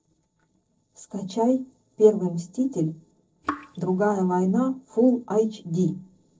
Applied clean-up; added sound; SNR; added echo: neural separator model SepFormer DNS4.